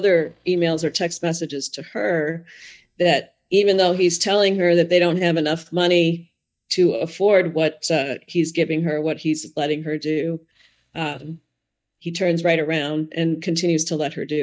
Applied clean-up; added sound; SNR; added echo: neural mask model DeepFilterNet 3.